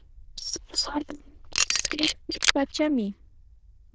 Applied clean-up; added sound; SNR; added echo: neural diffusion model UNIVERSE++.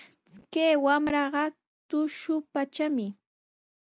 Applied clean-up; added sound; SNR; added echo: none; none; none; none.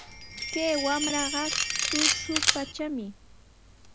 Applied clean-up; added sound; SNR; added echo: none; Camera + Chime; -2 dB; none.